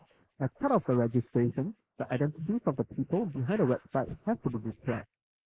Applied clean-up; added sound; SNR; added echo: neural mask model Resemble Enhance denoiser.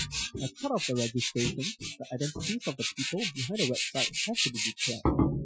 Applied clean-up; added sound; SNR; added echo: classical method Wiener filter.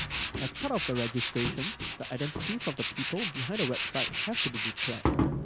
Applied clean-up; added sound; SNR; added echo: none; Tools; -3 dB; none.